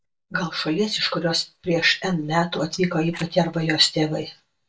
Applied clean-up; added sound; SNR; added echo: neural mask model DeepFilterNet 3.